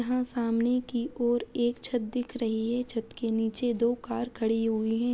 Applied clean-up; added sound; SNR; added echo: none; none; none; none.